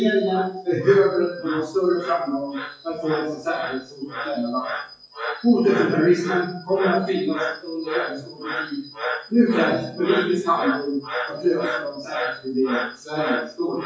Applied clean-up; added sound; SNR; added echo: classical method WPE with log-MMSE.